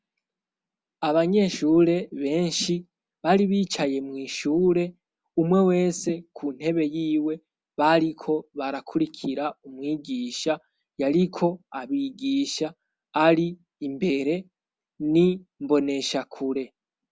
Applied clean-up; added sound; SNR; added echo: none; none; none; none.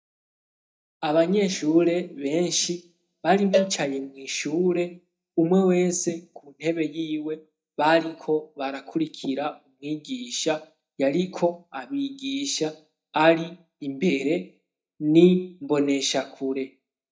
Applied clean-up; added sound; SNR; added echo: neural mask model DeepFilterNet 3.